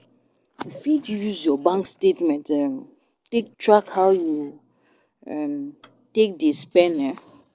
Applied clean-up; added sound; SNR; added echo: neural mask model Resemble Enhance denoiser.